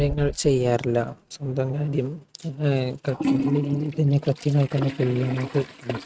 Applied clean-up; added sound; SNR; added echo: neural mask model RNNoise.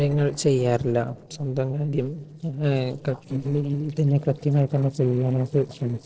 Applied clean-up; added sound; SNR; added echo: neural separator model SepFormer DNS4.